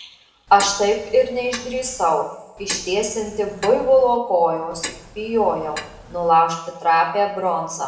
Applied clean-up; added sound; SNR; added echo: none; Clock; 15 dB; reverberation time 0.8 s.